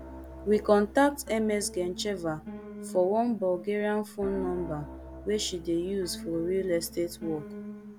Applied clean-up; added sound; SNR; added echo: none; Piano; 13 dB; none.